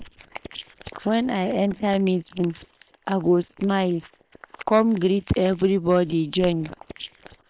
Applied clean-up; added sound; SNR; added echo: neural separator model SepFormer WHAM!.